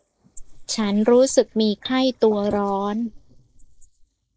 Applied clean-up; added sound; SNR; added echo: neural mask model Resemble Enhance denoiser.